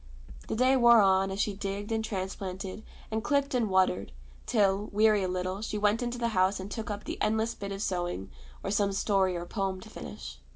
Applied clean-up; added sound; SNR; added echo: none; Engine / Car; 15 dB; none.